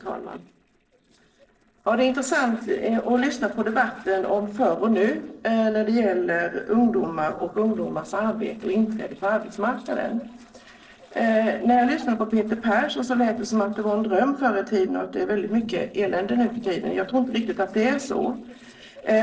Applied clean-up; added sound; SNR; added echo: neural separator model SepFormer DNS4.